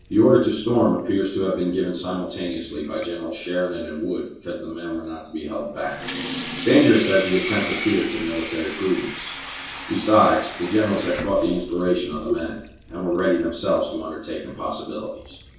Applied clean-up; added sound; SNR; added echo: none; Sink (filling or washing) / Water tap, faucet; 12 dB; reverberation time 0.6 s.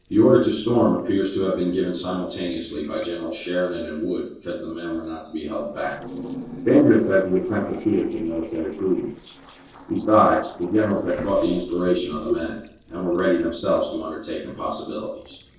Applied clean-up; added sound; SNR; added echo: neural separator model SepFormer DNS4.